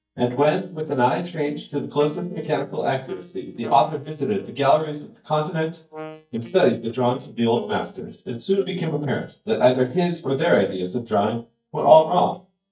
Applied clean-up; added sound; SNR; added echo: neural mask model DeepFilterNet 3.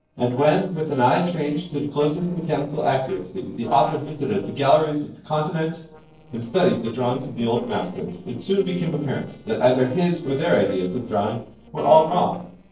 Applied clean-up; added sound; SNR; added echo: neural separator model SepFormer DNS4.